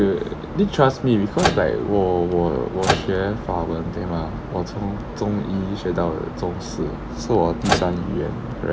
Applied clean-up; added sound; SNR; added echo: none; Microwave oven; 4 dB; none.